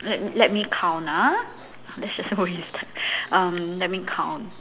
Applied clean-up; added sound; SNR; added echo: none; none; none; none.